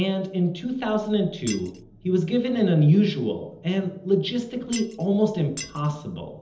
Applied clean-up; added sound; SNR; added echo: none; Shatter; 14 dB; reverberation time 1.2 s.